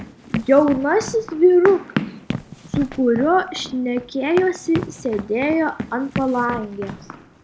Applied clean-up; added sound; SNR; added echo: none; Run; 11 dB; none.